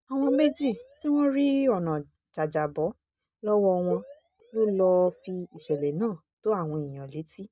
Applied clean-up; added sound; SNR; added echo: neural mask model DeepFilterNet 3.